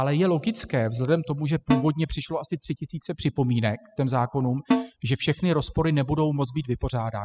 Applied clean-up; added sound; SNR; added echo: classical method spectral subtraction.